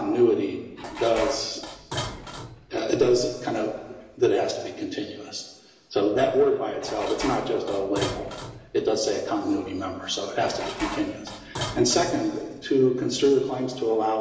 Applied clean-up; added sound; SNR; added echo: none; Dishes, pots, and pans; 12 dB; reverberation time 1.3 s.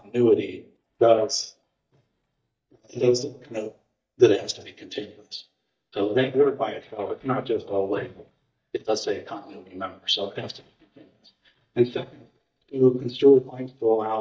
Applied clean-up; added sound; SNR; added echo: neural mask model DeepFilterNet 3.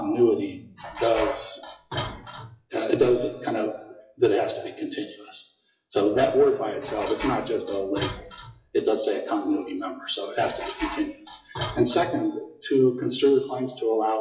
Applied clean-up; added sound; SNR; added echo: classical method WPE with log-MMSE.